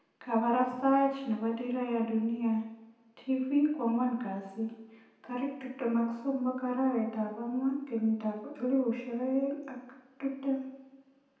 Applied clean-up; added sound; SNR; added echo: none; none; none; reverberation time 0.8 s.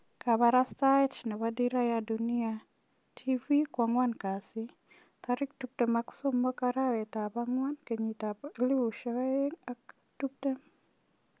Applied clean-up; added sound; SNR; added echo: none; none; none; none.